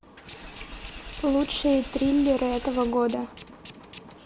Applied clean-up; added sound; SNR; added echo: none; Engine / Vehicle + Tools; 14 dB; none.